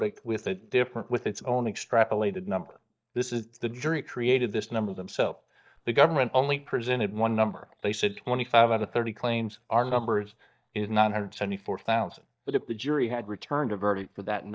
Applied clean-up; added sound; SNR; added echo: neural mask model DeepFilterNet 3.